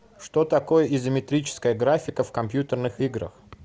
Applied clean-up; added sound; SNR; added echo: none; none; none; none.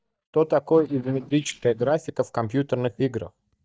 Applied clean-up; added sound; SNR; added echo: neural mask model DeepFilterNet 3.